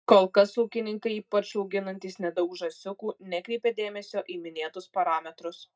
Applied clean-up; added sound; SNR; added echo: neural mask model DeepFilterNet 3.